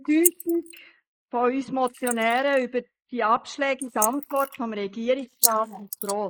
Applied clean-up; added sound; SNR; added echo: neural mask model Resemble Enhance denoiser.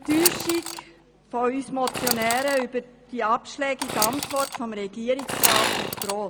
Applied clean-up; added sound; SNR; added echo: none; Sawing / Engine; 2 dB; none.